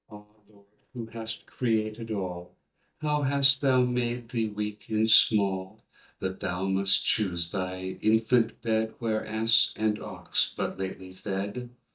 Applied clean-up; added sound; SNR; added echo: neural mask model DeepFilterNet 3.